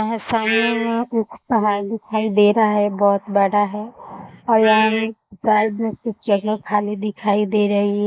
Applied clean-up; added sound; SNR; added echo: neural mask model Resemble Enhance denoiser.